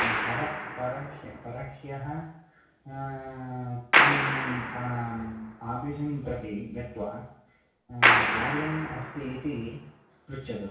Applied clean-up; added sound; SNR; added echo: none; Clapping; -5 dB; reverberation time 0.6 s.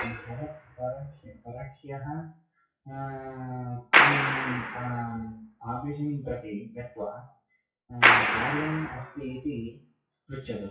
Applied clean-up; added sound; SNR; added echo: classical method WPE with log-MMSE.